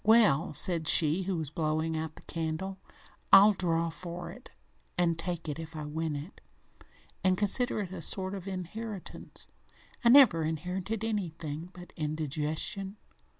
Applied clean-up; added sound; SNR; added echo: none; none; none; none.